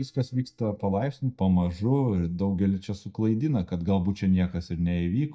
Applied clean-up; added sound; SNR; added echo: neural mask model DeepFilterNet 3.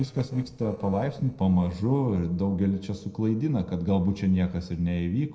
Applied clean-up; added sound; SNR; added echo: neural separator model SepFormer DNS4.